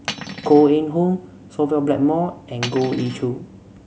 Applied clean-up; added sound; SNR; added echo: none; Cutlery, silverware; 11 dB; none.